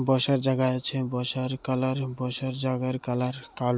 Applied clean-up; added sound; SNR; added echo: none; none; none; none.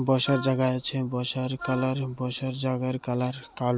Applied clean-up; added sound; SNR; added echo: none; Wind instrument, woodwind instrument; 14 dB; none.